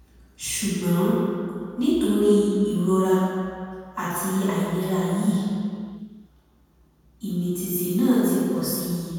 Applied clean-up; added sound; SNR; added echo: none; none; none; reverberation time 2.1 s.